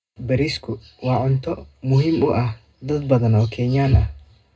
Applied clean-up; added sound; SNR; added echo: none; none; none; reverberation time 0.2 s.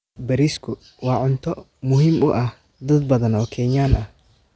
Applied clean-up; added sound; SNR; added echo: none; none; none; none.